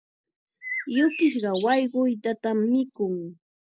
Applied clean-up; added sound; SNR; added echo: neural mask model Resemble Enhance denoiser.